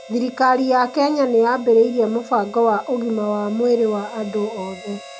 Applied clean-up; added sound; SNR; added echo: none; Harmonica; 19 dB; none.